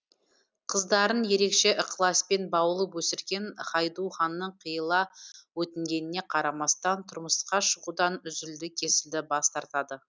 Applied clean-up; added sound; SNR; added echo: none; none; none; none.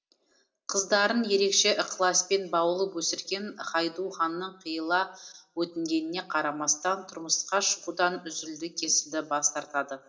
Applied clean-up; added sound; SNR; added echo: none; none; none; reverberation time 0.5 s.